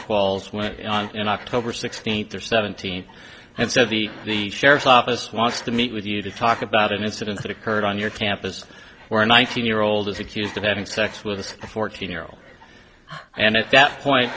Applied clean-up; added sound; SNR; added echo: none; Breathing; 19 dB; none.